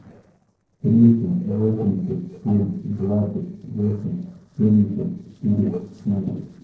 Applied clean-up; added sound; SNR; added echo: neural separator model SepFormer DNS4.